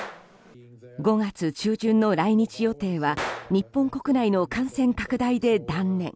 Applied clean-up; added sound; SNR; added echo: none; Gunshot, gunfire; 18 dB; none.